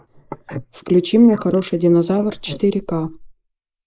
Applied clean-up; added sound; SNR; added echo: neural mask model Resemble Enhance denoiser.